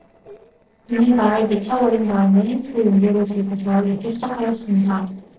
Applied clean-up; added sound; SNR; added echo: neural separator model SepFormer DNS4.